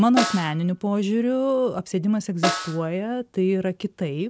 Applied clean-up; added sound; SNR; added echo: none; Snare drum; 8 dB; none.